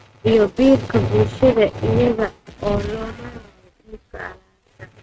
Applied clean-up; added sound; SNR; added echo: neural mask model RNNoise.